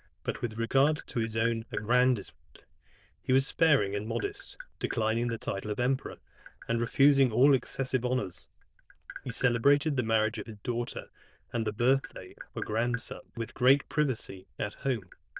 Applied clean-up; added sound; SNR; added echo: neural diffusion model UNIVERSE++.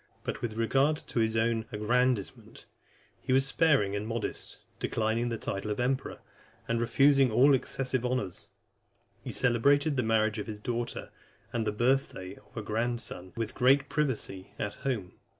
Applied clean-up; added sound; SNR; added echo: none; none; none; none.